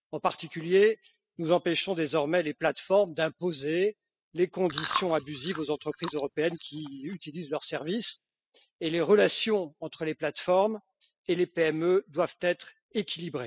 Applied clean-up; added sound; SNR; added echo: classical method spectral subtraction.